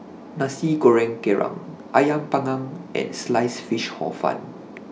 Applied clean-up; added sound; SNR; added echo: none; none; none; none.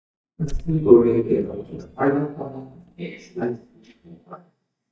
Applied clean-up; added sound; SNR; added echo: neural mask model DeepFilterNet 3.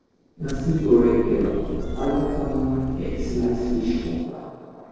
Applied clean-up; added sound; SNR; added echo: neural separator model SepFormer DNS4.